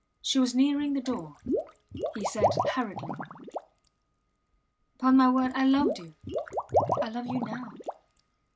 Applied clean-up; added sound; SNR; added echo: none; Water / Liquid; 4 dB; none.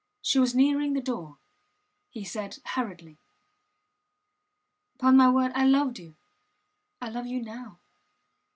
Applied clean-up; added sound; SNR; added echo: none; none; none; none.